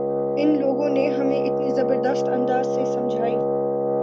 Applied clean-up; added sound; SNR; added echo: none; Wind instrument, woodwind instrument; -3 dB; none.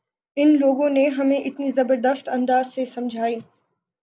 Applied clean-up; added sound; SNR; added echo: none; none; none; none.